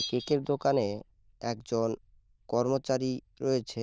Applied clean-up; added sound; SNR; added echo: neural diffusion model UNIVERSE++.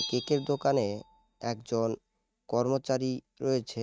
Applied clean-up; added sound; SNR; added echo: neural mask model RNNoise.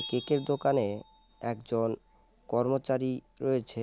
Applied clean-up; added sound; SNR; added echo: none; Bell; 16 dB; none.